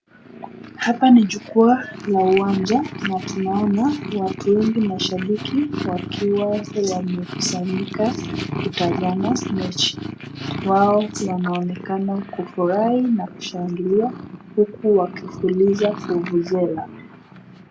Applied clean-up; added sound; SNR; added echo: none; Purr; 10 dB; none.